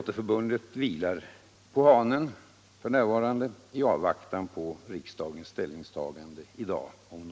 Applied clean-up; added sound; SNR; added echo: none; none; none; none.